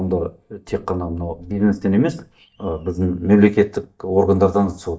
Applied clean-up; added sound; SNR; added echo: neural mask model DeepFilterNet 3.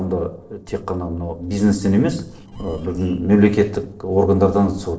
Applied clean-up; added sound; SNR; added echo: neural separator model SepFormer DNS4.